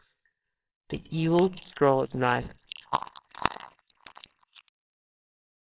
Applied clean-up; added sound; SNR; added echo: neural separator model SepFormer WHAMR!.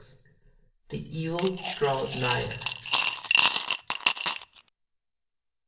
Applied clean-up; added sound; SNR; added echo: none; Coin (dropping) / Glass; -5 dB; reverberation time 0.9 s.